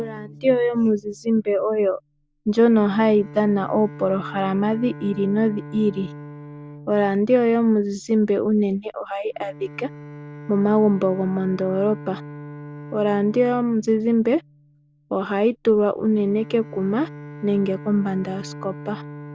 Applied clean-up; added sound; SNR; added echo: none; Bowed string instrument; 17 dB; none.